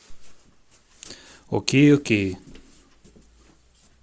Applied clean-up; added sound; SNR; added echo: none; none; none; none.